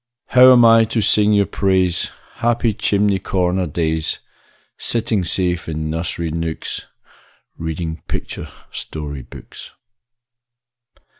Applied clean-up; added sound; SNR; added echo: none; none; none; none.